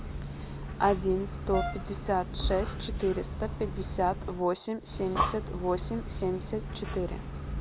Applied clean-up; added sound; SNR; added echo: none; Brass instrument + Breathing; 3 dB; none.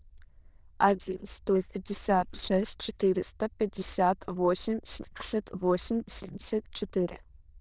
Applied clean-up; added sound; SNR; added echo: neural diffusion model UNIVERSE++.